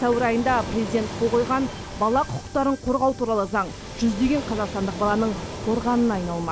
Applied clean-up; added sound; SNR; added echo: none; Waves, surf; 11 dB; none.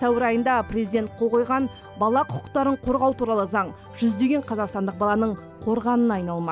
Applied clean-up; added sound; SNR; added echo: none; none; none; none.